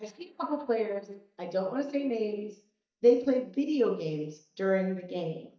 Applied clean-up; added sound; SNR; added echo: neural mask model DeepFilterNet 3.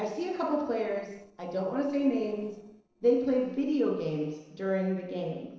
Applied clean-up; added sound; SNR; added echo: neural separator model SepFormer DNS4.